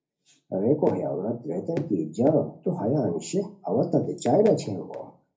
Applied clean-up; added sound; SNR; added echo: none; none; none; reverberation time 0.3 s.